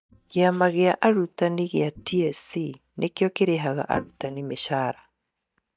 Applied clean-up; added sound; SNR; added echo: neural mask model DeepFilterNet 3.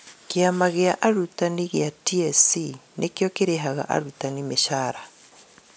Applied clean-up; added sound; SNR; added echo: none; none; none; none.